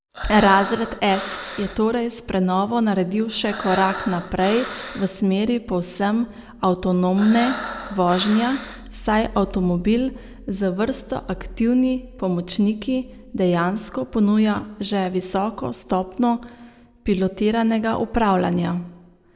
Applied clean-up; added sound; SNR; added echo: none; Breathing; 10 dB; none.